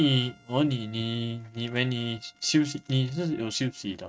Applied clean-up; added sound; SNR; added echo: neural mask model RNNoise.